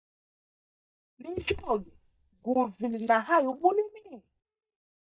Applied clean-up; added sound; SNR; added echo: neural mask model DeepFilterNet 3.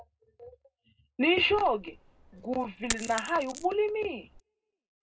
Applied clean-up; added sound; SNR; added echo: none; Coin (dropping); 11 dB; reverberation time 0.2 s.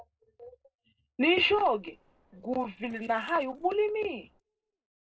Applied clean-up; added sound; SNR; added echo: neural separator model SepFormer DNS4.